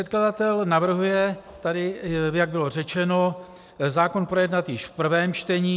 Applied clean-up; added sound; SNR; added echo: none; none; none; none.